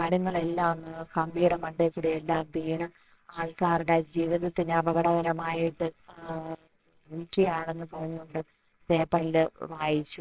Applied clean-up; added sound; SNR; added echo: neural separator model SepFormer WHAMR!.